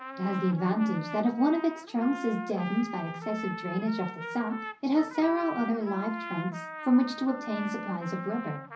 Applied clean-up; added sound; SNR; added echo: none; Trumpet; 10 dB; reverberation time 0.5 s.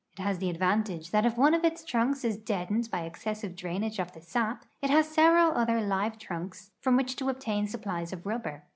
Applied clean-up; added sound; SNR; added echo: none; none; none; none.